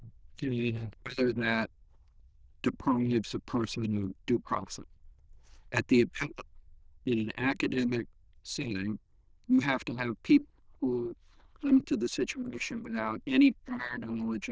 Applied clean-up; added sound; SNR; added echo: neural diffusion model UNIVERSE++.